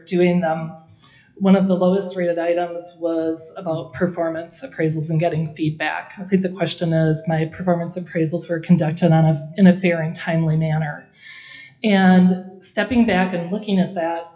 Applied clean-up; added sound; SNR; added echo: classical method WPE with log-MMSE.